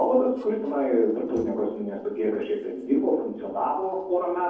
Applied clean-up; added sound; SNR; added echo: neural separator model SepFormer DNS4.